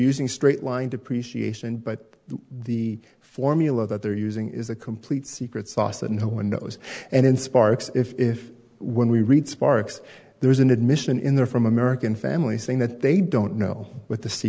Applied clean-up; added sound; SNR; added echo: none; none; none; none.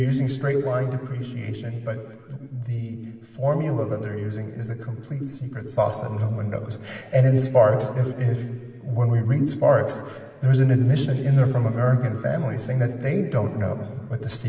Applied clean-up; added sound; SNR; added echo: none; none; none; reverberation time 2.0 s.